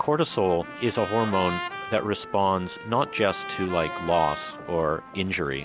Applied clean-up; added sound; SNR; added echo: none; Trumpet; 11 dB; none.